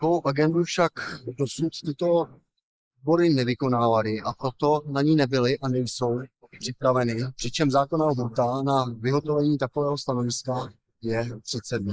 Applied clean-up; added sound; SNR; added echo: neural mask model Resemble Enhance denoiser.